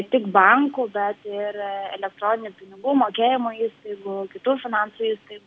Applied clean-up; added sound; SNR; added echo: none; none; none; none.